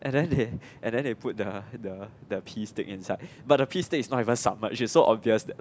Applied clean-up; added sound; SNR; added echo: none; none; none; none.